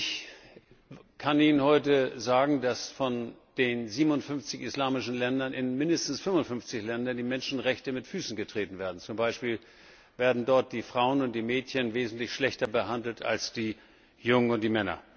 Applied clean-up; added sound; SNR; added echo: none; none; none; none.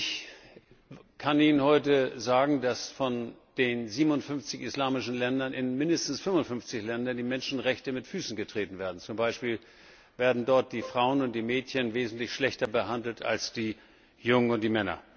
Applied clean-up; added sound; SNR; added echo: none; Bowed string instrument; 18 dB; none.